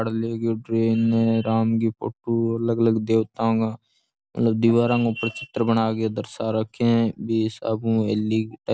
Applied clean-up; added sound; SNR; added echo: none; none; none; none.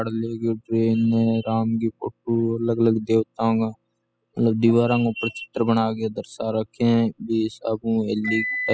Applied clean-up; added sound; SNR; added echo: classical method spectral subtraction.